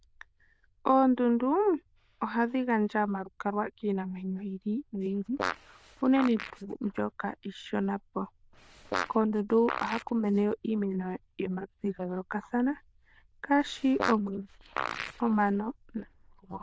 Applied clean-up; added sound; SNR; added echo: neural diffusion model UNIVERSE++.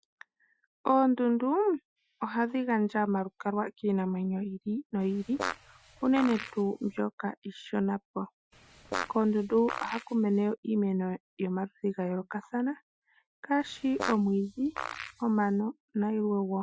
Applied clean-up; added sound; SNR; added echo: classical method Wiener filter.